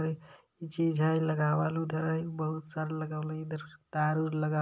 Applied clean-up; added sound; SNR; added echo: none; none; none; none.